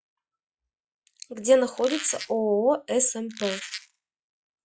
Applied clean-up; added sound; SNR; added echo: classical method log-MMSE.